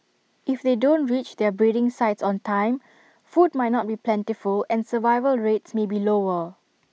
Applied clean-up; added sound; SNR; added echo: none; none; none; none.